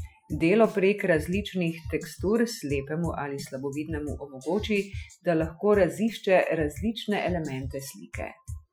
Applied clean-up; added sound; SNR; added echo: classical method Wiener filter.